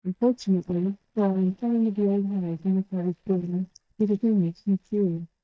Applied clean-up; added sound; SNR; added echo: neural mask model DeepFilterNet 3.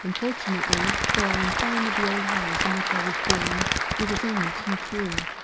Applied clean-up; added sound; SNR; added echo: none; Domestic sounds, home sounds + Applause / Crowd; -4 dB; none.